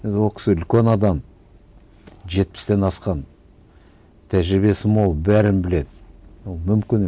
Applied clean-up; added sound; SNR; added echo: none; none; none; none.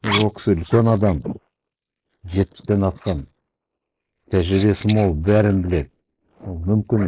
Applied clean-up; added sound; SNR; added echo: neural mask model Resemble Enhance denoiser.